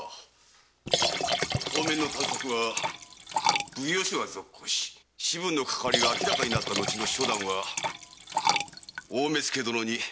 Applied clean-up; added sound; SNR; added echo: none; Liquid; -1 dB; none.